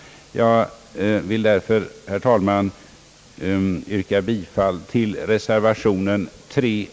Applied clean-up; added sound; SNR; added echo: none; none; none; none.